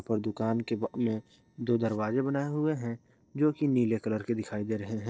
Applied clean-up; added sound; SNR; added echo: neural separator model SepFormer DNS4.